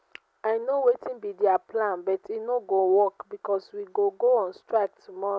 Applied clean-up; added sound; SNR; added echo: none; none; none; none.